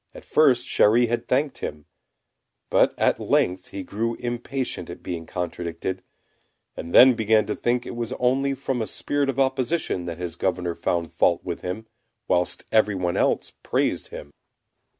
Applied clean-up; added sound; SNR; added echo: none; none; none; none.